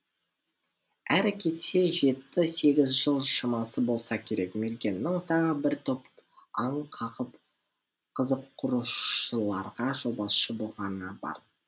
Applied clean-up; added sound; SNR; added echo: none; none; none; none.